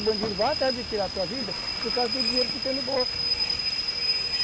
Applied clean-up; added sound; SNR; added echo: none; Rain / Train; -2 dB; none.